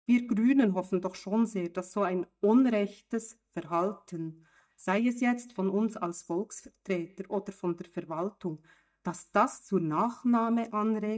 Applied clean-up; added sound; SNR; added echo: neural mask model DeepFilterNet 3.